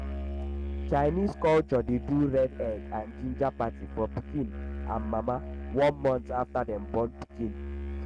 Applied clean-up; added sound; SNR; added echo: neural mask model RNNoise.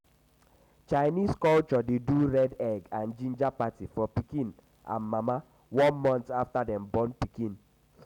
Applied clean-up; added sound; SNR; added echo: none; none; none; none.